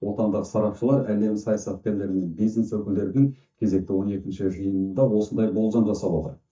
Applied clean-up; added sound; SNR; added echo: neural mask model DeepFilterNet 3.